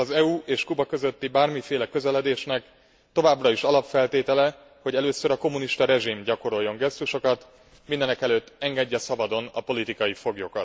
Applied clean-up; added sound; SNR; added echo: none; none; none; none.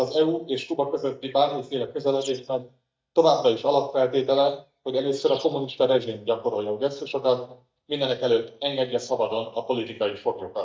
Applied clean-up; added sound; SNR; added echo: neural mask model DeepFilterNet 3.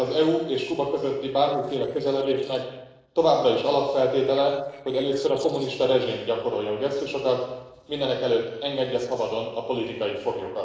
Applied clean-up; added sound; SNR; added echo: neural separator model SepFormer DNS4.